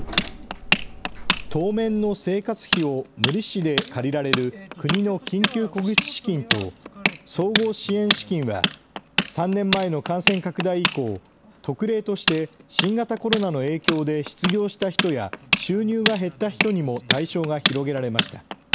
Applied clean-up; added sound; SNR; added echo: none; Tools; 1 dB; none.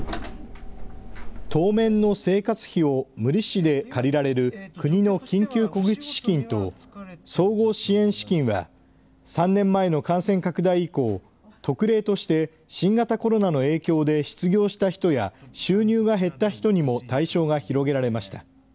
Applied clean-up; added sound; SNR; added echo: none; none; none; none.